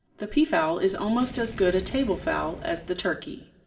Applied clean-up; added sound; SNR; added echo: none; Fire; 16 dB; reverberation time 1.3 s.